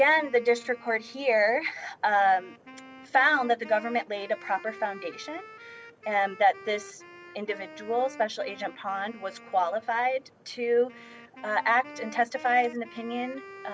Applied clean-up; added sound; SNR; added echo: none; Wind instrument, woodwind instrument; 19 dB; none.